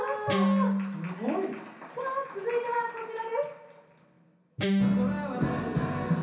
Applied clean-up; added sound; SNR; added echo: none; Guitar; -4 dB; reverberation time 0.6 s.